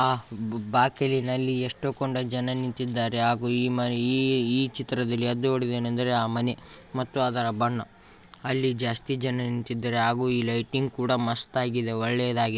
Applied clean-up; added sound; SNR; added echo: none; none; none; none.